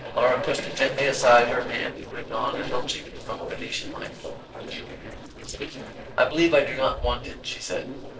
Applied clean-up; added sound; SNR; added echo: neural separator model SepFormer DNS4.